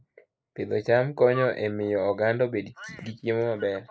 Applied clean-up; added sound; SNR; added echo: neural mask model Resemble Enhance denoiser.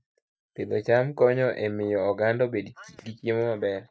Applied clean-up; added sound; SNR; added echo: neural mask model DeepFilterNet 3.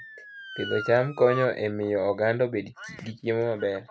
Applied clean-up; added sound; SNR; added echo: none; Motor vehicle (road) / Siren; 14 dB; none.